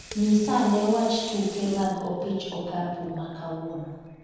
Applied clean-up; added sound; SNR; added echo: none; Sink (filling or washing) / Water tap, faucet; 19 dB; reverberation time 1.2 s.